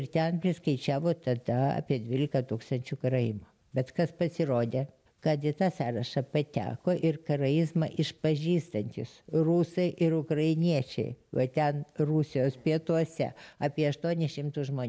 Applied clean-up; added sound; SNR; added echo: none; none; none; none.